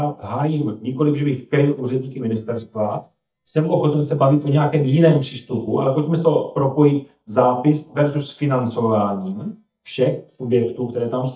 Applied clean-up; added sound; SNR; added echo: neural mask model DeepFilterNet 3.